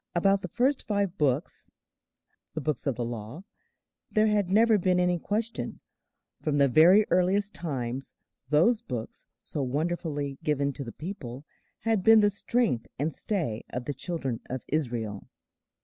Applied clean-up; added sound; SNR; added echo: none; none; none; none.